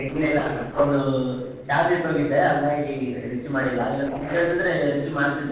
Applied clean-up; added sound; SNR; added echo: neural separator model SepFormer DNS4.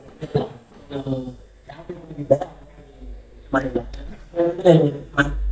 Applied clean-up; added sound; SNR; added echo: neural mask model DeepFilterNet 3.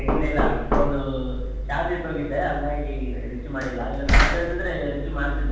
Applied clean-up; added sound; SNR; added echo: none; Knock; -3 dB; reverberation time 1.2 s.